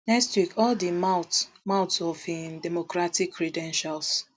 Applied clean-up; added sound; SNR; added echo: none; none; none; none.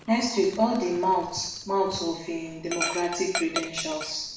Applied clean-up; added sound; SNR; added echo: none; Dog; 10 dB; reverberation time 0.7 s.